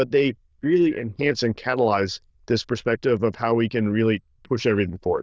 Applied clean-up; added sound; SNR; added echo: neural diffusion model UNIVERSE++.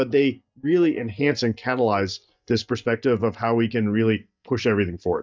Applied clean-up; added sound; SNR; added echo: neural mask model DeepFilterNet 3.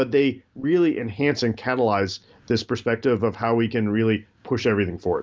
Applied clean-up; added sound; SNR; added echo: none; none; none; none.